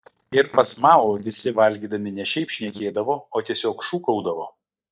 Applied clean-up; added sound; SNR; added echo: neural mask model DeepFilterNet 3.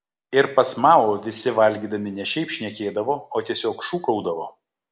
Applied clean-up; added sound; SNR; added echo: none; none; none; none.